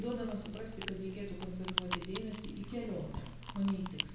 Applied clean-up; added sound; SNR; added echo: none; Chewing, mastication; -4 dB; reverberation time 0.9 s.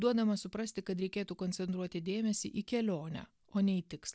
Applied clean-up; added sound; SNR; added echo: none; none; none; none.